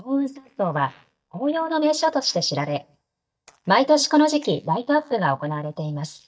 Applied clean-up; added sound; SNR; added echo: neural mask model DeepFilterNet 3.